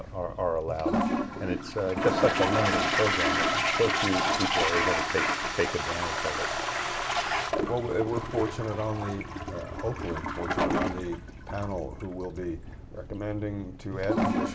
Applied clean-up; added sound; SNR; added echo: none; Toilet flush; -2 dB; none.